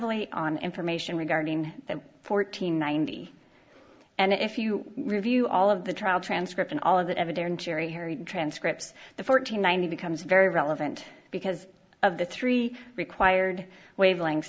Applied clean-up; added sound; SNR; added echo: none; none; none; none.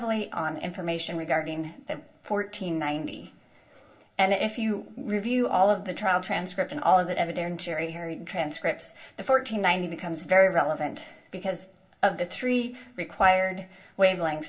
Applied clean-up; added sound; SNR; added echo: none; none; none; reverberation time 0.2 s.